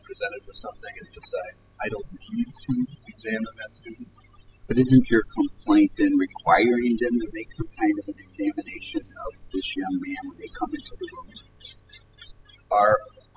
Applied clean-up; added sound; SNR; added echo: classical method spectral subtraction.